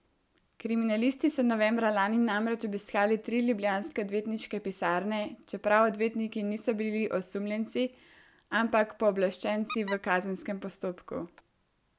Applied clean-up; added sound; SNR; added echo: none; Squeak; 14 dB; none.